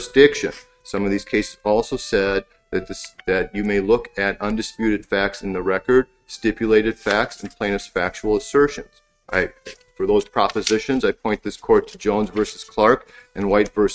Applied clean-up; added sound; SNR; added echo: neural mask model RNNoise.